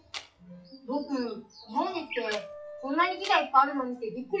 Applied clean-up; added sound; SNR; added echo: classical method WPE with log-MMSE.